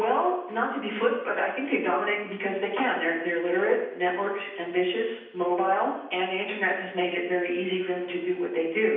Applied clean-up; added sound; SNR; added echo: none; none; none; reverberation time 0.9 s.